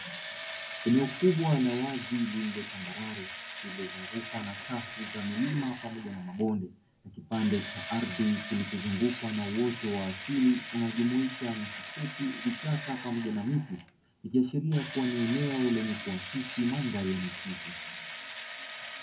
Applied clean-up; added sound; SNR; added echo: none; Engine / Drill; 10 dB; reverberation time 0.3 s.